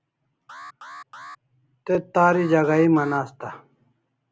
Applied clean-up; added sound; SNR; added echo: none; Alarm; 20 dB; none.